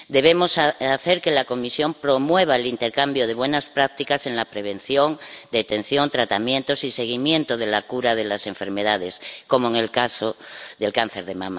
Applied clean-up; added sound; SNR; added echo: none; none; none; none.